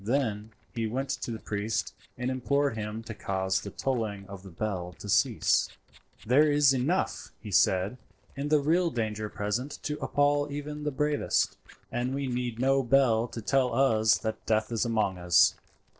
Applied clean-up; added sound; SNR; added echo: neural separator model SepFormer DNS4.